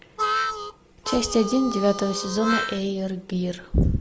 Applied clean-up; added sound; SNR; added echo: none; Harmonica; 4 dB; none.